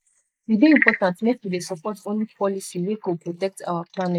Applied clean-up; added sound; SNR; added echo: neural mask model Resemble Enhance denoiser.